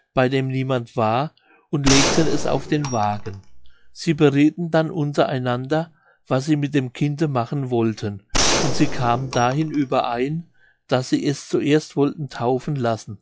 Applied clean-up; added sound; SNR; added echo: classical method log-MMSE.